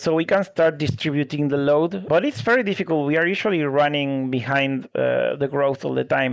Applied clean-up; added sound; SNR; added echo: neural mask model Resemble Enhance denoiser.